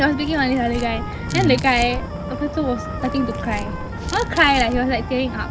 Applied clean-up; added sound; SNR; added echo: none; Trumpet + Tearing; 11 dB; none.